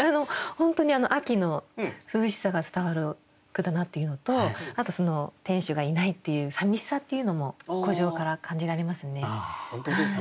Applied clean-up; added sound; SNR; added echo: none; none; none; none.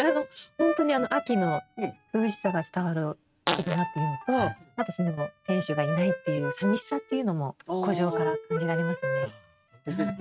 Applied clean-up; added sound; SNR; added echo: neural mask model RNNoise.